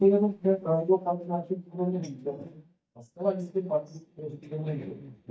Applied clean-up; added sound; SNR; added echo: neural mask model DeepFilterNet 3.